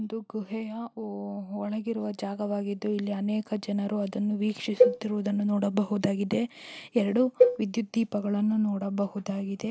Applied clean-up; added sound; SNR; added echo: none; Cowbell; 0 dB; none.